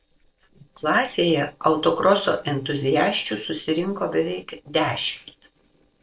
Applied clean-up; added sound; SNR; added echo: neural separator model SepFormer DNS4.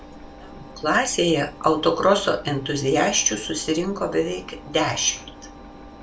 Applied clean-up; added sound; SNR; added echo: none; Engine; 18 dB; reverberation time 0.2 s.